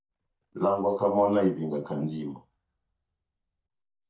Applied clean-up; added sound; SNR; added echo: neural mask model DeepFilterNet 3.